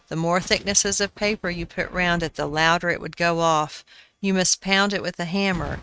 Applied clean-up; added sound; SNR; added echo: neural mask model RNNoise.